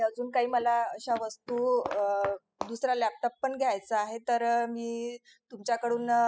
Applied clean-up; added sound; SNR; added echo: classical method spectral subtraction.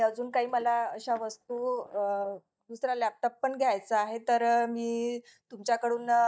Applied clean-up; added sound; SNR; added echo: neural mask model DeepFilterNet 3.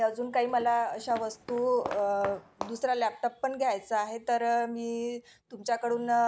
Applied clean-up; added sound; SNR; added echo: none; Walk, footsteps; 14 dB; none.